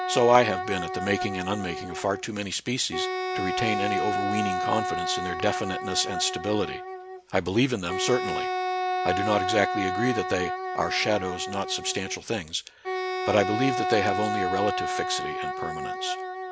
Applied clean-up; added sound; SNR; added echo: none; Wind instrument, woodwind instrument; 2 dB; none.